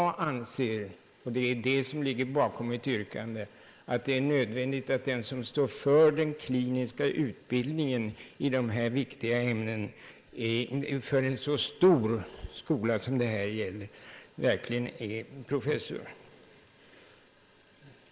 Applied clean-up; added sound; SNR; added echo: neural mask model Resemble Enhance denoiser.